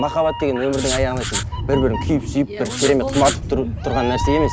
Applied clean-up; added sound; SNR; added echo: none; Writing + Meow; 5 dB; none.